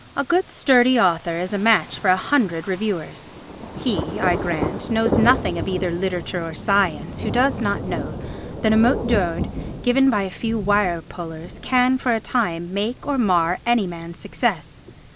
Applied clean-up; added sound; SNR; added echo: none; Thunder; 9 dB; none.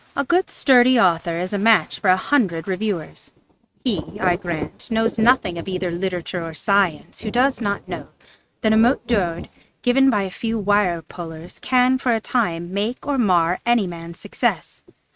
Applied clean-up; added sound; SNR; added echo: neural mask model RNNoise.